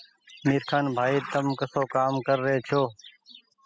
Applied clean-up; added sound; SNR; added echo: classical method spectral subtraction.